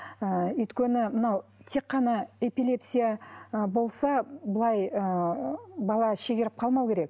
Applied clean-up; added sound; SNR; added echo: none; none; none; none.